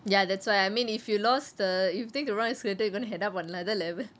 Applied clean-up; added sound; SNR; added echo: none; none; none; none.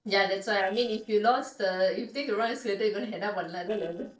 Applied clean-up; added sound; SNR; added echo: neural separator model SepFormer DNS4.